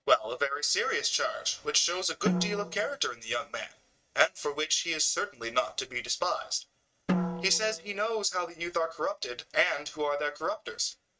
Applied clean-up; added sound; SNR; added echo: neural mask model RNNoise.